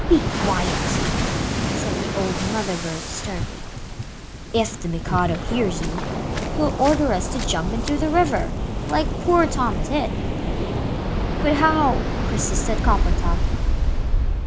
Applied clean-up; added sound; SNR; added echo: none; Waves, surf; -2 dB; none.